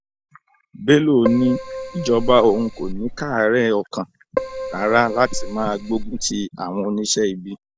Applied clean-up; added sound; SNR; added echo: none; Keyboard (musical); 7 dB; none.